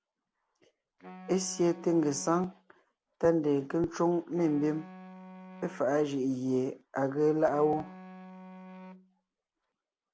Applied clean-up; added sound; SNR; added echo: none; Wind instrument, woodwind instrument; 19 dB; none.